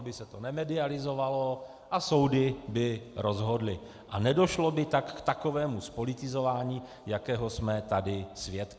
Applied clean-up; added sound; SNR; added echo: none; none; none; none.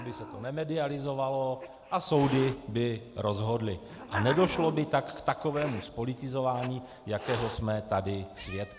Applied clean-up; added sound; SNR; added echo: none; Hiss; 12 dB; none.